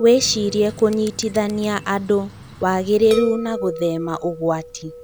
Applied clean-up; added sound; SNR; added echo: none; Bird + Chime; 14 dB; none.